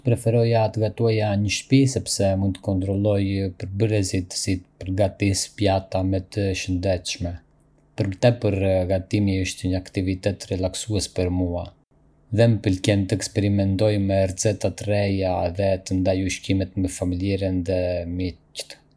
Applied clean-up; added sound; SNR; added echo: none; none; none; none.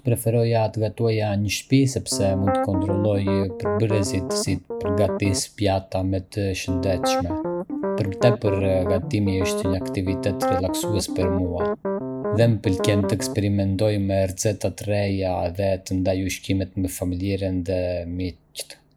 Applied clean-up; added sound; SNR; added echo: none; Piano; 3 dB; none.